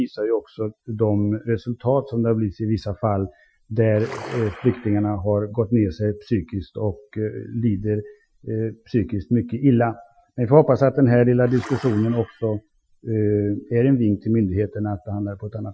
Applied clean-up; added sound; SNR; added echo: classical method Wiener filter.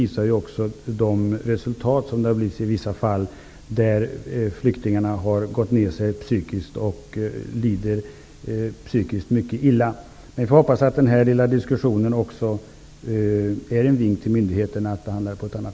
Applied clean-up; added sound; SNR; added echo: none; none; none; none.